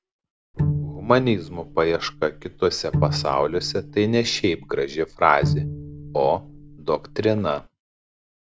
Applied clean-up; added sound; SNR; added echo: none; Bowed string instrument; 6 dB; none.